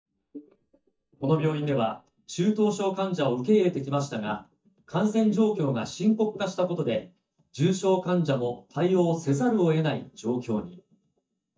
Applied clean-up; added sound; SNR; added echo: neural mask model DeepFilterNet 3.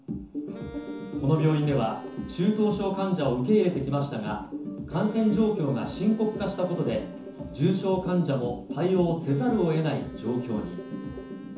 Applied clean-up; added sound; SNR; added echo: none; Wind instrument, woodwind instrument; 18 dB; reverberation time 0.9 s.